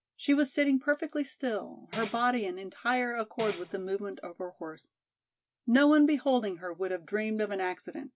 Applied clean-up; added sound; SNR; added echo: none; Tambourine; 17 dB; none.